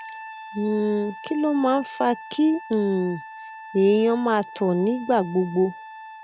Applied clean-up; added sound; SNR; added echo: none; Trumpet; 16 dB; none.